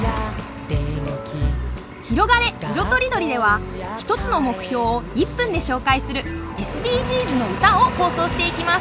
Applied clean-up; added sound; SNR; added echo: none; Engine; 11 dB; none.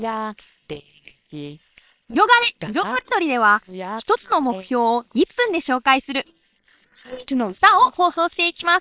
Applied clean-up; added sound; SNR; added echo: neural separator model SepFormer WHAM!.